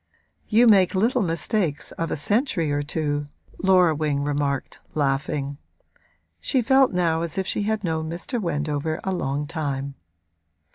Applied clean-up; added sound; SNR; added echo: none; none; none; none.